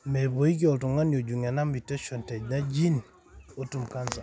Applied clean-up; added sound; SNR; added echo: none; none; none; none.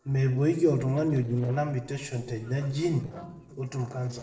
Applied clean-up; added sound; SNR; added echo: neural separator model SepFormer DNS4.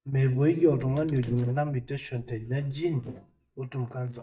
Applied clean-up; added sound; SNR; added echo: neural mask model DeepFilterNet 3.